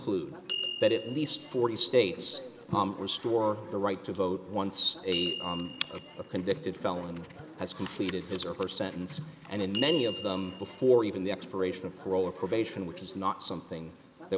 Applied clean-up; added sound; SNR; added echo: none; Door / Bell; 10 dB; none.